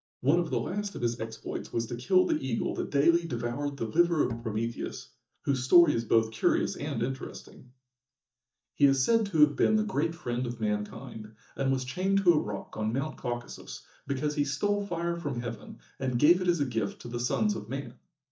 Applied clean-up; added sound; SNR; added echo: neural mask model DeepFilterNet 3.